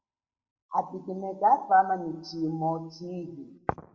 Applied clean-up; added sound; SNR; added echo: none; none; none; reverberation time 0.6 s.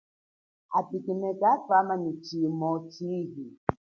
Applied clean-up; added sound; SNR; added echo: none; none; none; none.